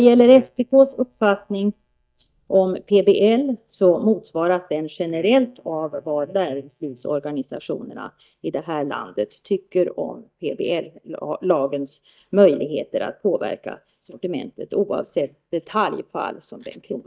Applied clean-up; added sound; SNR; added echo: neural mask model DeepFilterNet 3.